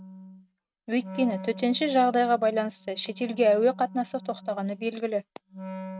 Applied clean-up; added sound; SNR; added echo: neural mask model RNNoise.